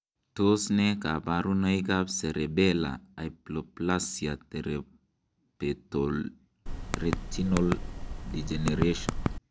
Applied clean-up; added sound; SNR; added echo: none; Typing; 2 dB; none.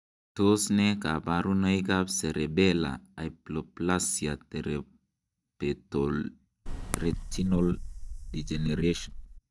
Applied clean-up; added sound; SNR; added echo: neural mask model DeepFilterNet 3.